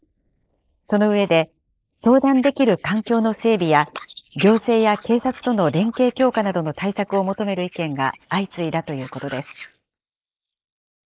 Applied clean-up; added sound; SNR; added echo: neural mask model Resemble Enhance denoiser.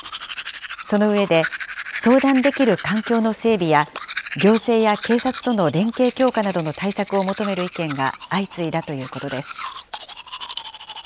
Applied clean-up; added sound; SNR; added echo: none; Domestic sounds, home sounds; 11 dB; none.